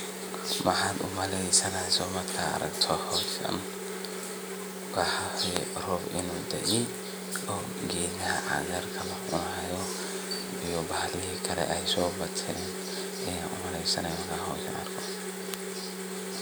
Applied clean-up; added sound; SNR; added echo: none; none; none; none.